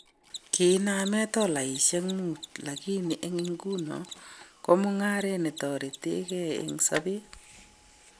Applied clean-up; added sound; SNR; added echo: none; Mechanisms; 16 dB; none.